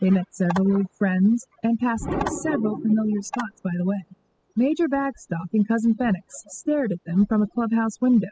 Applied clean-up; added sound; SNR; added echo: classical method spectral subtraction.